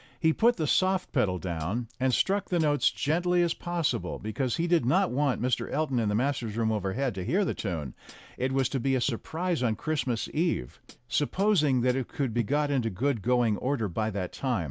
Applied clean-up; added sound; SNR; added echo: none; Hi-hat; 19 dB; none.